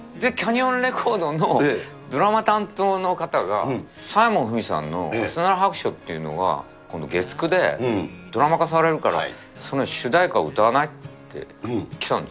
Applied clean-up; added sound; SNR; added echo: none; none; none; none.